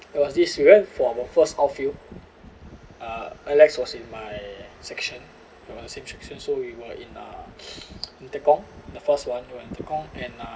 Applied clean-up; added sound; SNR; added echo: none; none; none; none.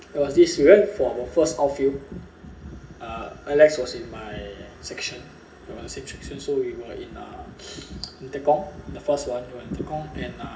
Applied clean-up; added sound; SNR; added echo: none; none; none; reverberation time 0.4 s.